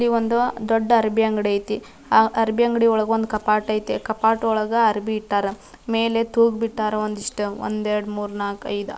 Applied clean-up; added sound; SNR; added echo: none; none; none; none.